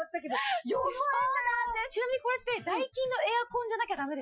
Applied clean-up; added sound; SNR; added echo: classical method Wiener filter.